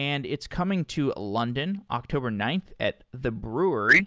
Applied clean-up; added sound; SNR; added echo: none; none; none; none.